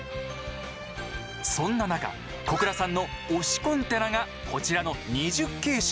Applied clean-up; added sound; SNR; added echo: none; none; none; none.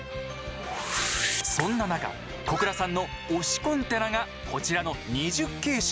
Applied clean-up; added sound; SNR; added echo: none; Whoosh, swoosh, swish; 5 dB; none.